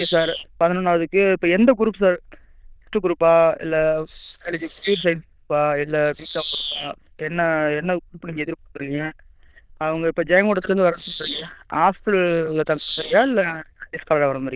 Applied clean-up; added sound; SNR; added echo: neural diffusion model UNIVERSE++.